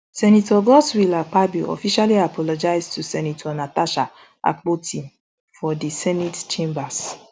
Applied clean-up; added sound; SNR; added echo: none; none; none; none.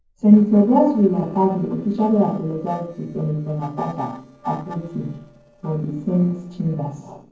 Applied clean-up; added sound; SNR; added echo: neural separator model SepFormer DNS4.